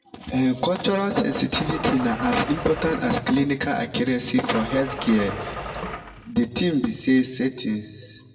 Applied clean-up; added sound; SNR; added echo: none; Engine starting / Car; 9 dB; reverberation time 1.2 s.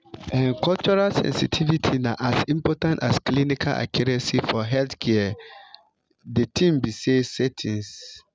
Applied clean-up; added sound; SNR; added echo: none; none; none; none.